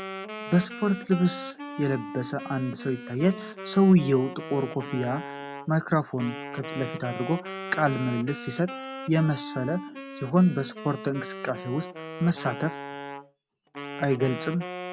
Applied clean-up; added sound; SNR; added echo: none; Wind instrument, woodwind instrument; 11 dB; none.